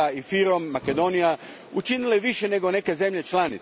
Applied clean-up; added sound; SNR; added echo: none; Brass instrument; 16 dB; none.